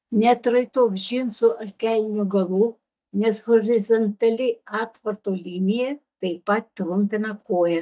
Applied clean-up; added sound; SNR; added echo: neural mask model DeepFilterNet 3.